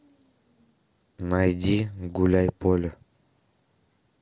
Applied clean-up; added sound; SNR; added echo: none; none; none; none.